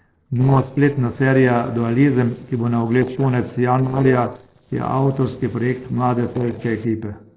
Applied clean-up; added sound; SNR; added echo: neural separator model SepFormer DNS4.